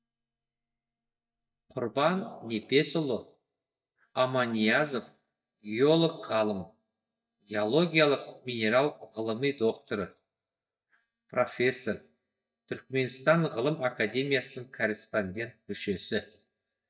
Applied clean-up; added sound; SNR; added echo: neural mask model DeepFilterNet 3.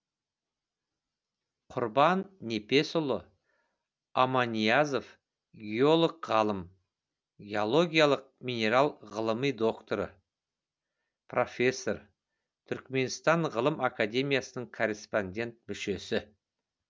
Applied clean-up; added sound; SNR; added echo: none; none; none; none.